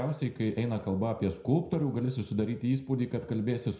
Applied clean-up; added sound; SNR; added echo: none; none; none; reverberation time 0.4 s.